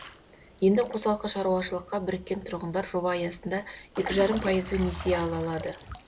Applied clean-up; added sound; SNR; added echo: none; Drip / Trickle, dribble / Water / Splash, splatter; 14 dB; none.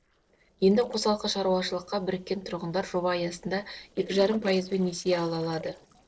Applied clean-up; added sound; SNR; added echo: neural separator model SepFormer DNS4.